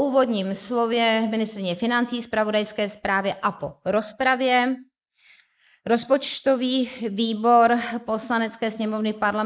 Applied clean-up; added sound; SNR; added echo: neural mask model Resemble Enhance denoiser.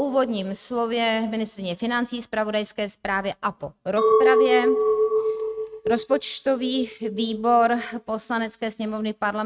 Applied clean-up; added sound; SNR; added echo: neural mask model RNNoise.